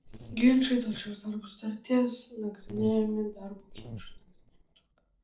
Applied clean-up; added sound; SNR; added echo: neural separator model SepFormer DNS4.